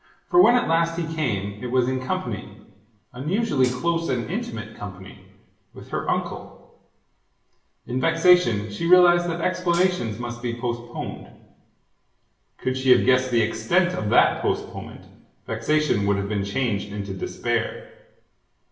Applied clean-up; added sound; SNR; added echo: none; Hi-hat; 16 dB; reverberation time 0.8 s.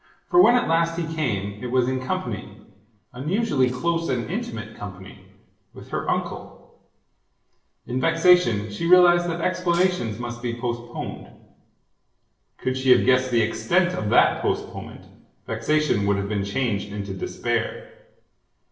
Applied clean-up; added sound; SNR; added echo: neural separator model SepFormer DNS4.